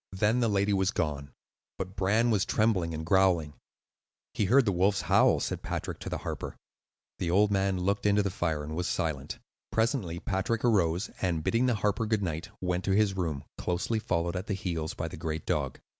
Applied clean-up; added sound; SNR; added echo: none; none; none; none.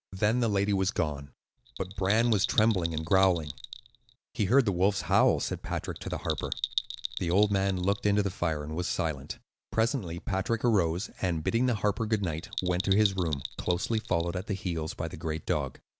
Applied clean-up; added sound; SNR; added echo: none; Bell; 10 dB; none.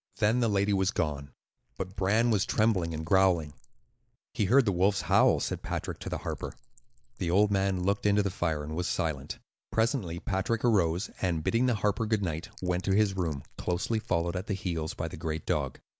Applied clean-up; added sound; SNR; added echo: neural mask model Resemble Enhance denoiser.